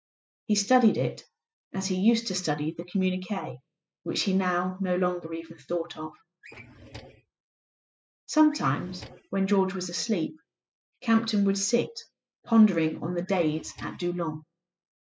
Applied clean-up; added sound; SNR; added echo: classical method spectral subtraction.